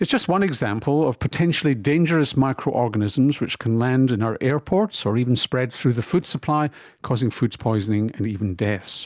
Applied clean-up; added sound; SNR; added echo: none; none; none; none.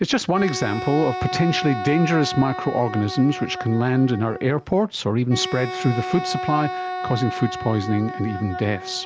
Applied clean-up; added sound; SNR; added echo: none; Wind instrument, woodwind instrument; 8 dB; none.